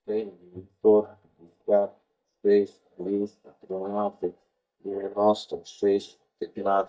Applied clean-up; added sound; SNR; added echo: neural mask model DeepFilterNet 3.